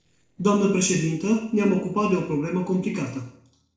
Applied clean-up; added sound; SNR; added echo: neural separator model SepFormer DNS4.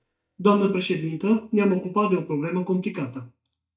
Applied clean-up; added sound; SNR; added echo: neural mask model DeepFilterNet 3.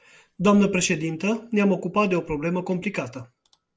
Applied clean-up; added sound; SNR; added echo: none; none; none; none.